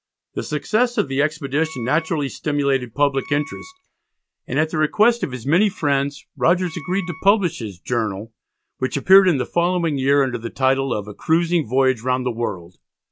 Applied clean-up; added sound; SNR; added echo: none; Wind instrument, woodwind instrument; 19 dB; none.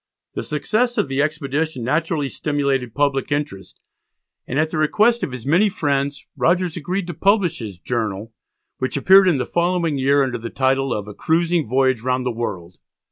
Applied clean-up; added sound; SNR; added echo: none; none; none; none.